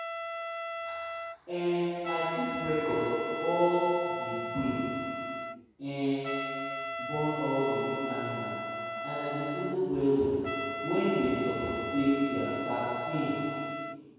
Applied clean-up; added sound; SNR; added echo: none; Trumpet; 5 dB; reverberation time 2.2 s.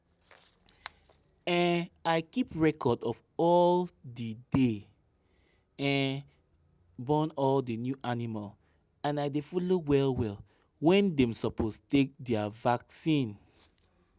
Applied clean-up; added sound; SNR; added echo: none; none; none; none.